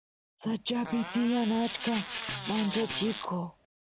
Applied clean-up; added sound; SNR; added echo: none; Fart + Rattle (instrument); 7 dB; none.